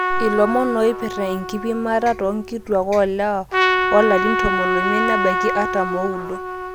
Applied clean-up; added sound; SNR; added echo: none; Trumpet; 2 dB; none.